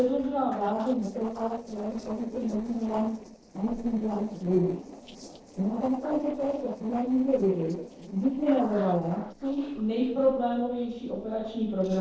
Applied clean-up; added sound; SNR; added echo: neural separator model SepFormer DNS4.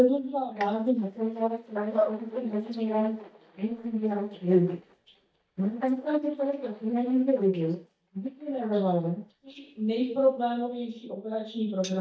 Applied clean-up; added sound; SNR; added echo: neural mask model DeepFilterNet 3.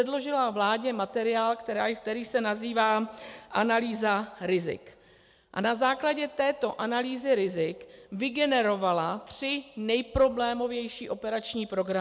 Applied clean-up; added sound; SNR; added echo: none; none; none; none.